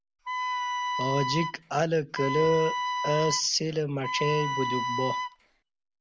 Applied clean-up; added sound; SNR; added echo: none; Wind instrument, woodwind instrument; 2 dB; none.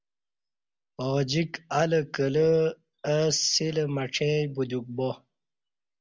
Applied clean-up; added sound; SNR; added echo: none; none; none; none.